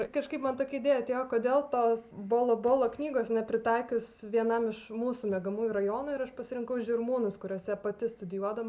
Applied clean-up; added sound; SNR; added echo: none; none; none; none.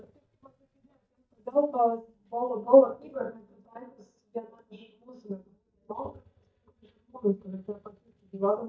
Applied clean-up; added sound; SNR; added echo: neural mask model DeepFilterNet 3.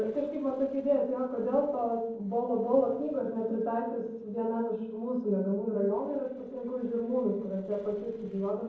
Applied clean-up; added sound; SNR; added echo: neural separator model SepFormer DNS4.